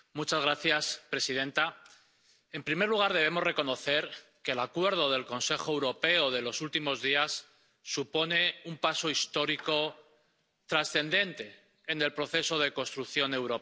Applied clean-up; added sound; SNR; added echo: none; none; none; none.